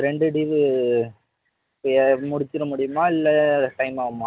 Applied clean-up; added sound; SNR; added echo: none; none; none; none.